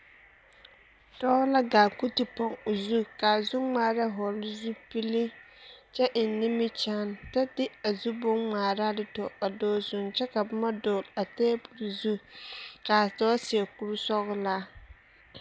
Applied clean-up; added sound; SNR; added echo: none; none; none; none.